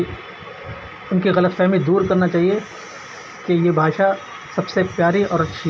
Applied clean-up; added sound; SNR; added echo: none; none; none; none.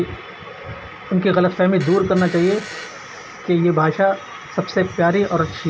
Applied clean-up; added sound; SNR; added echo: none; Fart; 18 dB; none.